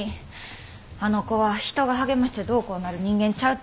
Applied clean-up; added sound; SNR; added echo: none; none; none; none.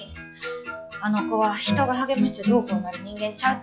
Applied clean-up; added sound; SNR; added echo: classical method log-MMSE.